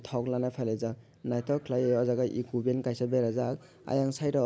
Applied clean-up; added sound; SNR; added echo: none; none; none; none.